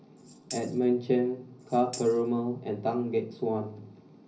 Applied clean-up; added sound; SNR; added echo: none; Tambourine; 18 dB; reverberation time 0.5 s.